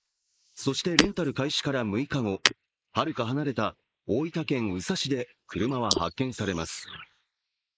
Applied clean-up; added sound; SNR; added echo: neural mask model Resemble Enhance denoiser.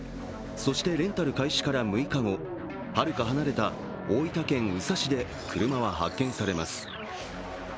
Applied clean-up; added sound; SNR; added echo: none; none; none; none.